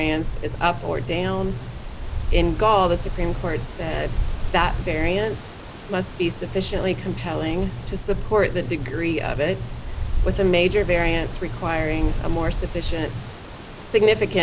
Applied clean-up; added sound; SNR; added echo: none; Wind; 4 dB; none.